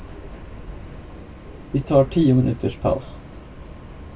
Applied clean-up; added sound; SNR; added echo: none; Subway, metro, underground; 14 dB; reverberation time 0.1 s.